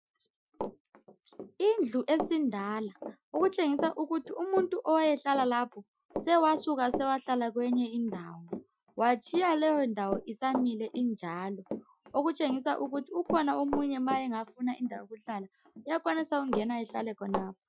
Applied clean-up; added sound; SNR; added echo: classical method Wiener filter.